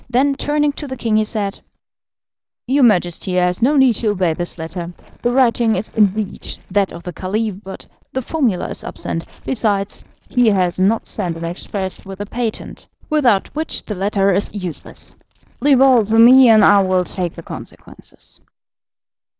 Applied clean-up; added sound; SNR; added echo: neural separator model SepFormer DNS4.